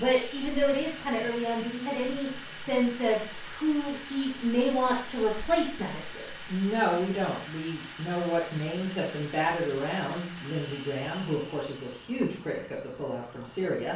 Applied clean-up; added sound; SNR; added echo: none; Sink (filling or washing) / Water tap, faucet; 13 dB; reverberation time 0.4 s.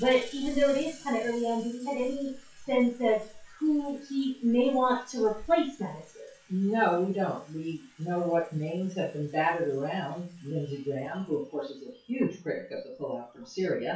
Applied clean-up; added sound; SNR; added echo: classical method WPE with log-MMSE.